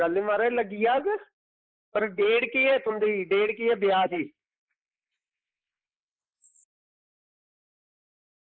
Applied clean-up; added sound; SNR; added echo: neural mask model Resemble Enhance denoiser.